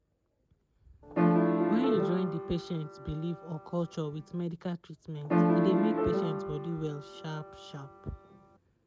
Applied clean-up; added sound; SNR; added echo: none; Piano; -5 dB; none.